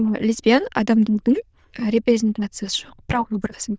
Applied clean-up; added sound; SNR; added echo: neural diffusion model UNIVERSE++.